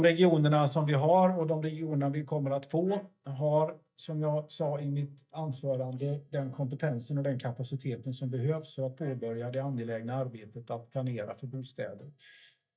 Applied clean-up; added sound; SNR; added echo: neural mask model DeepFilterNet 3.